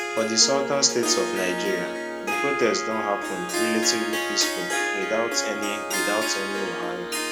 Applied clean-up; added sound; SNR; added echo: none; Harp; 1 dB; none.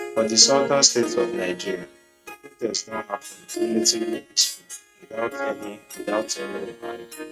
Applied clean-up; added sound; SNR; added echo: neural mask model RNNoise.